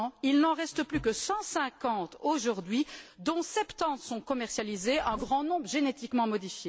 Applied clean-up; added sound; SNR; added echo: none; Zipper (clothing); 18 dB; none.